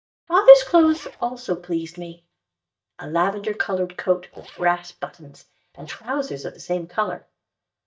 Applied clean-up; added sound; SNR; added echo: neural mask model DeepFilterNet 3.